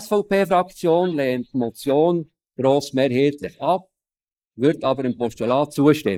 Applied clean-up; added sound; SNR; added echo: neural mask model Resemble Enhance denoiser.